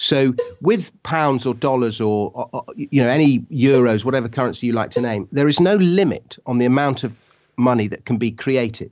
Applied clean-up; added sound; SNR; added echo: none; Cowbell; 13 dB; none.